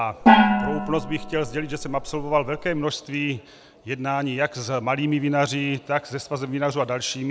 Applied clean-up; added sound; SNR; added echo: none; Gong; -4 dB; none.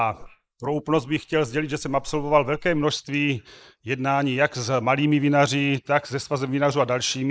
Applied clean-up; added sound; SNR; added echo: neural mask model Resemble Enhance denoiser.